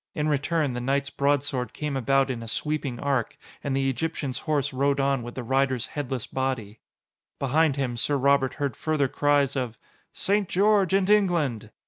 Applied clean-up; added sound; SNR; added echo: none; none; none; none.